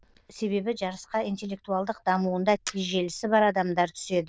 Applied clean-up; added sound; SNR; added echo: neural diffusion model UNIVERSE++.